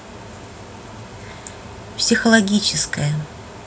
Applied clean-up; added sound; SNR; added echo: none; none; none; none.